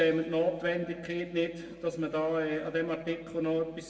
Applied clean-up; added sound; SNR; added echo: none; none; none; reverberation time 1.4 s.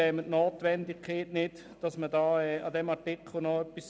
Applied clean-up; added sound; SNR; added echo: none; none; none; none.